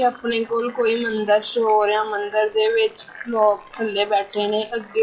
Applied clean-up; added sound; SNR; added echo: classical method WPE with log-MMSE.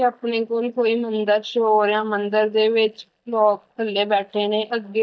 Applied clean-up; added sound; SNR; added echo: neural mask model DeepFilterNet 3.